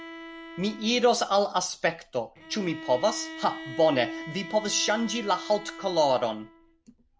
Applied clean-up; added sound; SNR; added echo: none; Bowed string instrument; 14 dB; none.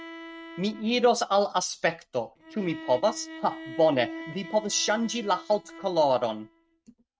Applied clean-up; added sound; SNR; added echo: neural mask model RNNoise.